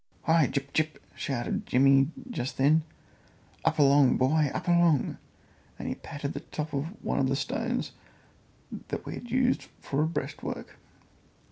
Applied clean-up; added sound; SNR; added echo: none; none; none; none.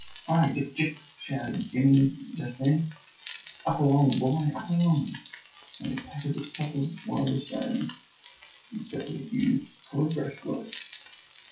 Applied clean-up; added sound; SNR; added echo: classical method WPE with log-MMSE.